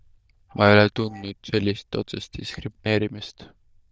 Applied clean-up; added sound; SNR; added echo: neural diffusion model UNIVERSE++.